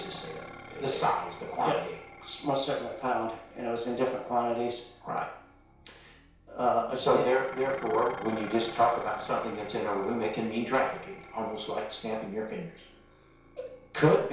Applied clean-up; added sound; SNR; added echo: none; Dishes, pots, and pans; 17 dB; reverberation time 0.6 s.